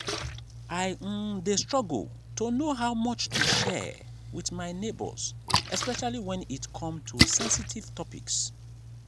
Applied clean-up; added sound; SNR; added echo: none; Splash, splatter; 2 dB; none.